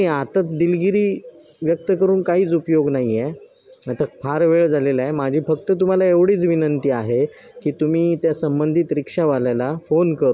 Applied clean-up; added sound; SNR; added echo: none; none; none; none.